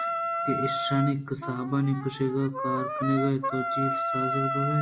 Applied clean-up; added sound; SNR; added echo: none; Wind instrument, woodwind instrument; 2 dB; reverberation time 0.4 s.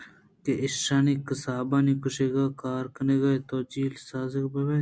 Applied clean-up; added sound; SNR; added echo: none; none; none; none.